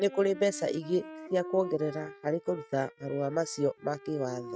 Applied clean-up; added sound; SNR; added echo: neural mask model RNNoise.